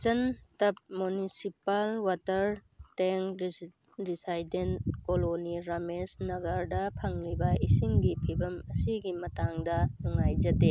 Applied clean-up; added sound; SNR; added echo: none; none; none; none.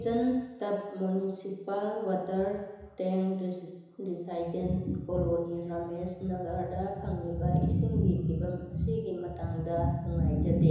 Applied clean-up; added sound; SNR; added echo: none; none; none; reverberation time 1.0 s.